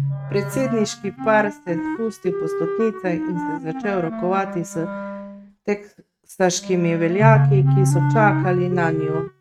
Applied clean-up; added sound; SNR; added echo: neural mask model RNNoise.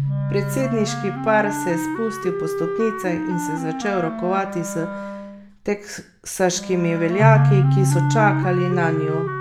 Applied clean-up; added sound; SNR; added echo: none; Wind instrument, woodwind instrument + Keyboard (musical); 0 dB; none.